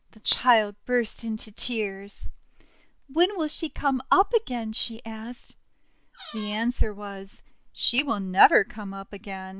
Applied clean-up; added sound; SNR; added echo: none; Squeak; 12 dB; none.